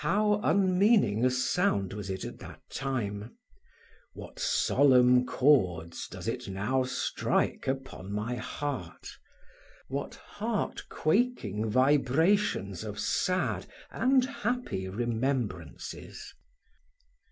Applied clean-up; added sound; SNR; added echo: none; none; none; none.